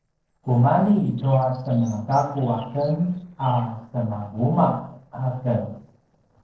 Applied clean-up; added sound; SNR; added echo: neural separator model SepFormer DNS4.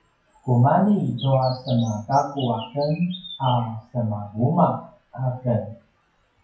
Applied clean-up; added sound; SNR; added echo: classical method WPE with log-MMSE.